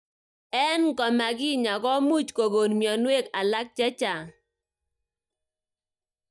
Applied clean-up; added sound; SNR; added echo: neural mask model DeepFilterNet 3.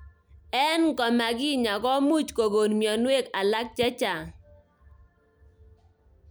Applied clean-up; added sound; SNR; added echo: none; none; none; none.